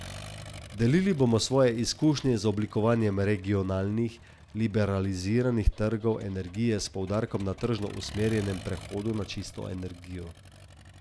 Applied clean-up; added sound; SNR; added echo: none; Accelerating, revving, vroom; 18 dB; none.